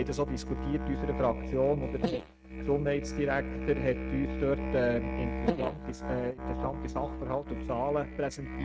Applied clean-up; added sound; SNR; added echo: neural mask model RNNoise.